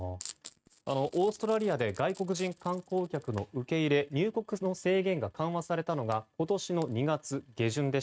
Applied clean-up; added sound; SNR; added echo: neural mask model RNNoise.